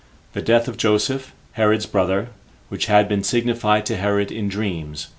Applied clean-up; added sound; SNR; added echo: none; none; none; none.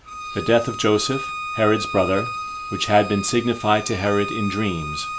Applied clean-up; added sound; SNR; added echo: none; Bowed string instrument; 9 dB; none.